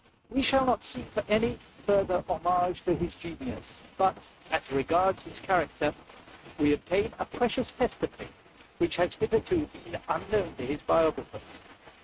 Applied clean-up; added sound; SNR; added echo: neural mask model RNNoise.